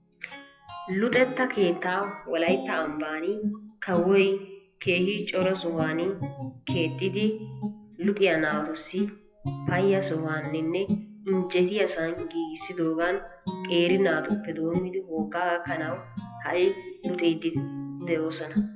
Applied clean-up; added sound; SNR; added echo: classical method WPE with log-MMSE.